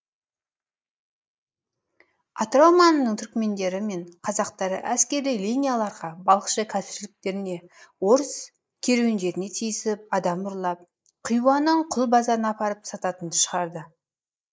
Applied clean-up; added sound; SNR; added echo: neural mask model Resemble Enhance denoiser.